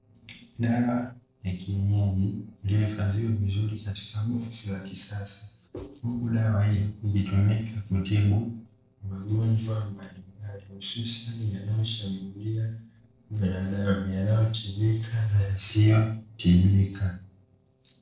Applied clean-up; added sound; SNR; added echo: neural separator model SepFormer DNS4.